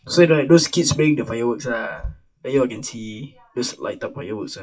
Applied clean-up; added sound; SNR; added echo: classical method WPE with log-MMSE.